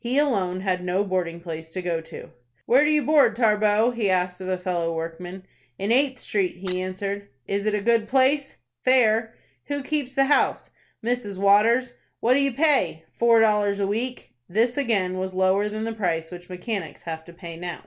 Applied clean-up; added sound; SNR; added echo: none; Shatter; 15 dB; none.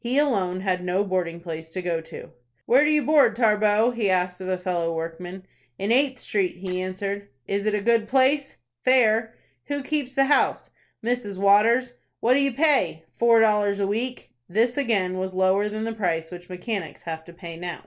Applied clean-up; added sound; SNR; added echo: neural separator model SepFormer DNS4.